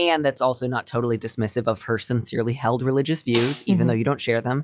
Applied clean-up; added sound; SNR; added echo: classical method log-MMSE.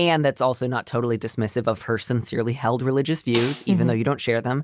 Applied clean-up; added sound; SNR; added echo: none; Snare drum; 14 dB; none.